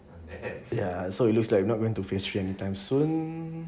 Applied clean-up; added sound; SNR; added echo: none; none; none; none.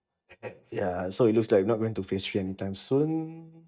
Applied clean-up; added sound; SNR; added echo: neural mask model DeepFilterNet 3.